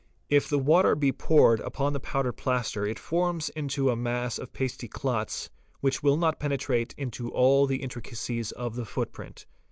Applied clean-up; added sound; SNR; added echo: none; none; none; none.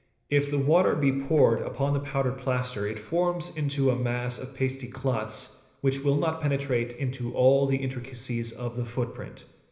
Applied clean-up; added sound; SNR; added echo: none; none; none; reverberation time 1.1 s.